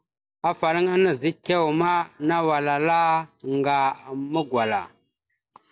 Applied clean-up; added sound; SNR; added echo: none; none; none; none.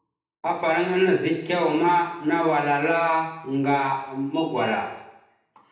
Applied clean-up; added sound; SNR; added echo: none; none; none; reverberation time 0.8 s.